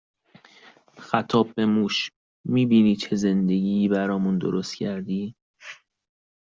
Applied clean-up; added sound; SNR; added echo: none; none; none; none.